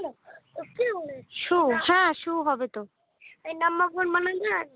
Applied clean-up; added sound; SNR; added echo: none; none; none; none.